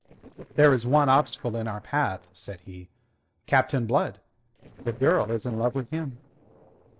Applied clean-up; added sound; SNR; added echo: neural separator model SepFormer DNS4.